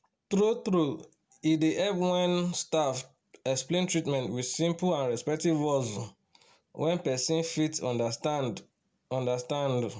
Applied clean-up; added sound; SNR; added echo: none; none; none; none.